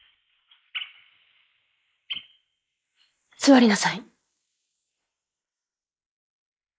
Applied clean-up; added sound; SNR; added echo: neural mask model Resemble Enhance denoiser.